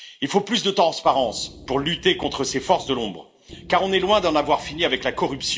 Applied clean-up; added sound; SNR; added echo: none; Wind instrument, woodwind instrument; 20 dB; reverberation time 0.5 s.